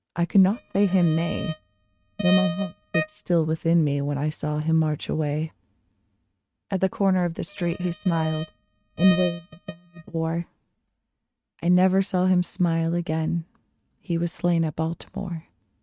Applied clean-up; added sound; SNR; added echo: neural mask model RNNoise.